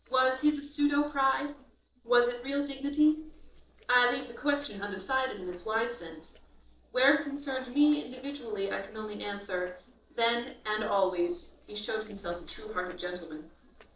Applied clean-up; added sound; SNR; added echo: neural separator model SepFormer DNS4.